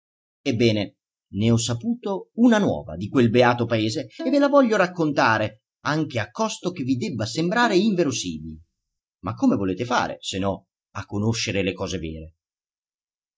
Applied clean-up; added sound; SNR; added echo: neural mask model DeepFilterNet 3.